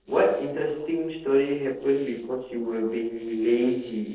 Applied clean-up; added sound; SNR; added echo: neural separator model SepFormer DNS4.